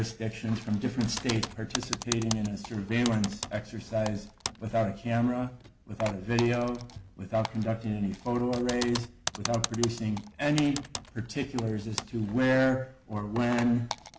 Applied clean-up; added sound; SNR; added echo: none; Typing; 11 dB; none.